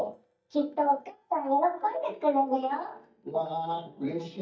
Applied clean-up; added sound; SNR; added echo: neural mask model DeepFilterNet 3.